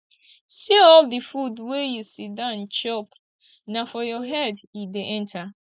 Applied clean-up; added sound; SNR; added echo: neural mask model Resemble Enhance denoiser.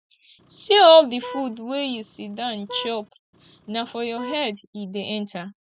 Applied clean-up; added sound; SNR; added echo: none; Vehicle horn, car horn, honking; 18 dB; none.